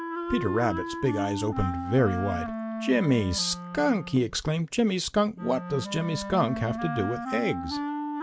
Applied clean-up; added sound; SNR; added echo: none; Wind instrument, woodwind instrument; 7 dB; none.